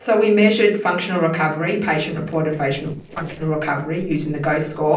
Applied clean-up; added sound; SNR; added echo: neural separator model SepFormer DNS4.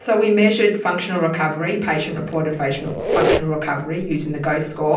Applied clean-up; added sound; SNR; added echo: none; Squeak; 5 dB; reverberation time 0.6 s.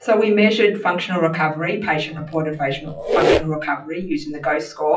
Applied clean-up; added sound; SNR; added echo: classical method WPE with log-MMSE.